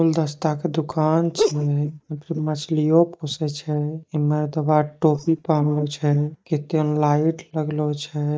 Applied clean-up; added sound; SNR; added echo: neural mask model DeepFilterNet 3.